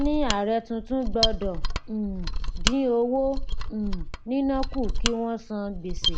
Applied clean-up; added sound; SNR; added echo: none; Mechanisms; 0 dB; none.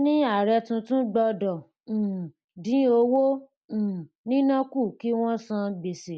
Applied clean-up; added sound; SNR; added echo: none; none; none; none.